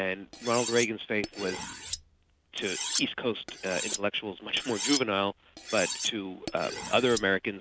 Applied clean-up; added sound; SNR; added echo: none; Cutlery, silverware; 7 dB; none.